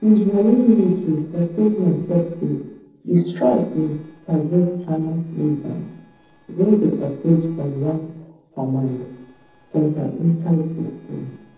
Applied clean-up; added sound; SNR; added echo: neural separator model SepFormer DNS4.